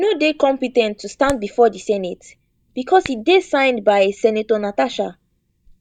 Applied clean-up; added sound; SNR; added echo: neural mask model DeepFilterNet 3.